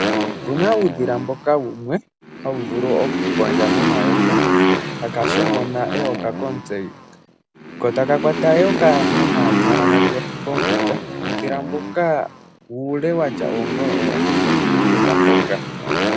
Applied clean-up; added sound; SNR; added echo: none; Motorcycle; -2 dB; none.